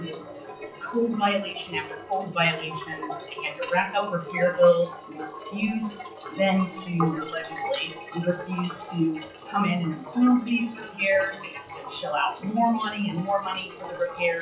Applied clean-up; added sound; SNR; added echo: classical method WPE with log-MMSE.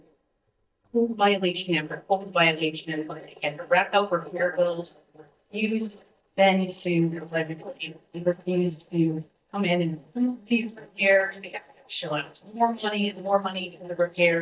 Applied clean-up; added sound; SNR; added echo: neural mask model DeepFilterNet 3.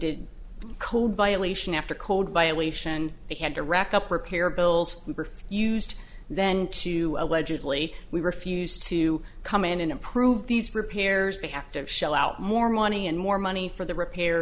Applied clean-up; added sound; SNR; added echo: none; none; none; none.